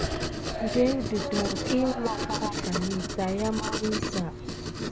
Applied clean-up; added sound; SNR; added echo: none; Writing; 1 dB; none.